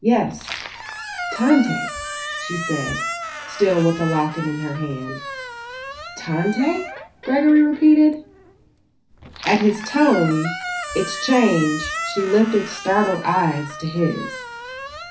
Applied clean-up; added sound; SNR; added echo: none; Squeak; 10 dB; reverberation time 0.3 s.